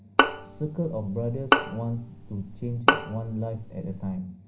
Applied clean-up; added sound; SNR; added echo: none; Bowed string instrument; -4 dB; reverberation time 0.5 s.